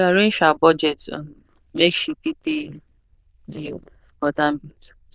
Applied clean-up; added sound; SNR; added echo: neural diffusion model UNIVERSE++.